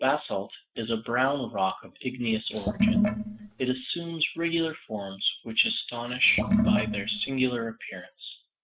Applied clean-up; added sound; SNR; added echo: neural mask model RNNoise.